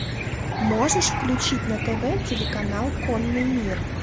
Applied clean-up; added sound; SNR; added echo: none; Cricket / Chicken, rooster; 1 dB; none.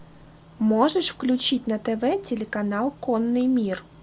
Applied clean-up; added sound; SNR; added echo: none; none; none; none.